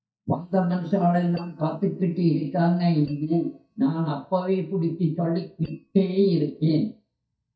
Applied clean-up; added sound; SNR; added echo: neural mask model DeepFilterNet 3.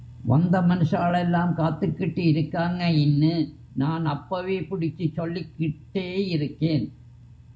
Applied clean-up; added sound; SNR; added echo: none; none; none; none.